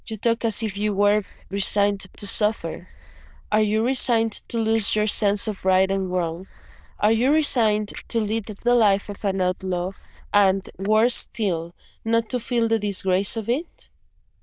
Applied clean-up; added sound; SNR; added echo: neural diffusion model UNIVERSE++.